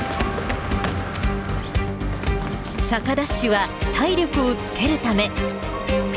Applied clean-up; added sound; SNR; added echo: none; Piano; 17 dB; none.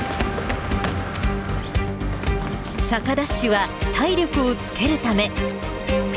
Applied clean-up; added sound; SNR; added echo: none; none; none; none.